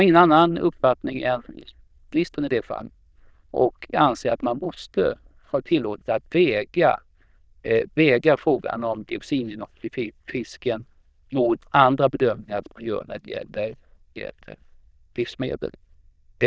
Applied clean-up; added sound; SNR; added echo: neural diffusion model UNIVERSE++.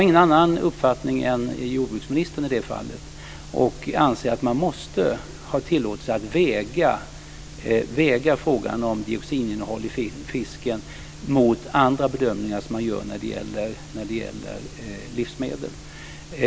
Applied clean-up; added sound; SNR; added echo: none; none; none; none.